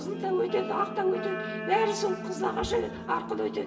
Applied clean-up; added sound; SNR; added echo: none; Guitar; 7 dB; reverberation time 1.3 s.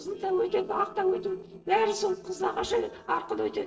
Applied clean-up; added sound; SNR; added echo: neural separator model SepFormer DNS4.